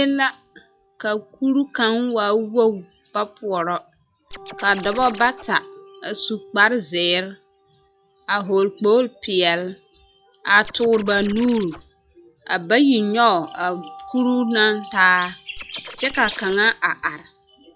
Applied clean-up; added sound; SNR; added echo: classical method log-MMSE.